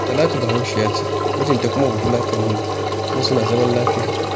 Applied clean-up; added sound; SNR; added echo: none; Engine; 0 dB; none.